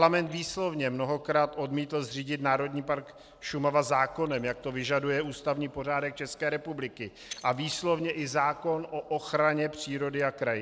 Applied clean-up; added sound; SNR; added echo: neural separator model SepFormer DNS4.